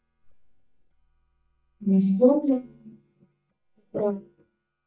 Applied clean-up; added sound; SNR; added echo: neural mask model DeepFilterNet 3.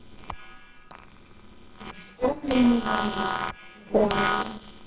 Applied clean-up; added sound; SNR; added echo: neural separator model SepFormer WHAMR!.